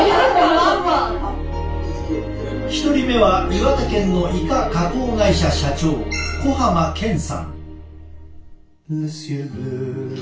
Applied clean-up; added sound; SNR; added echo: none; none; none; reverberation time 0.3 s.